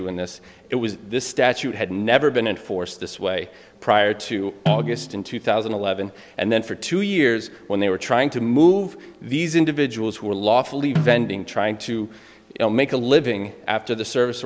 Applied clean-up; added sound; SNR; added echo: none; Snare drum; 8 dB; none.